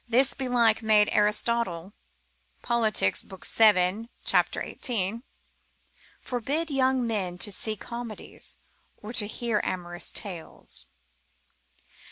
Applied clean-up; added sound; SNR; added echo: none; none; none; none.